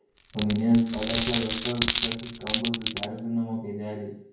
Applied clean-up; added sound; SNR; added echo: none; Glass; 3 dB; reverberation time 0.9 s.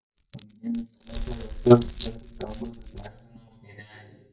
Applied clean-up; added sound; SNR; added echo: neural mask model DeepFilterNet 3.